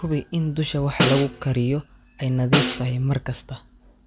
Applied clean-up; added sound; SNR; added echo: none; Snare drum; 2 dB; none.